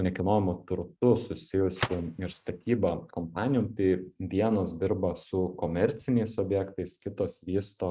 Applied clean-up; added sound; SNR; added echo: neural mask model RNNoise.